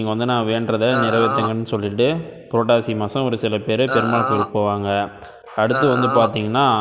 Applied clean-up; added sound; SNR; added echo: none; Burping, eructation; 3 dB; none.